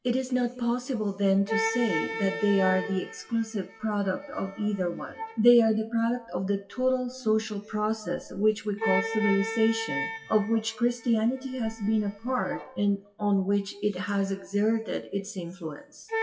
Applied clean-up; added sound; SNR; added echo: classical method WPE with log-MMSE.